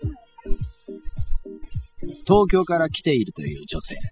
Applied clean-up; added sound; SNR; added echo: classical method spectral subtraction.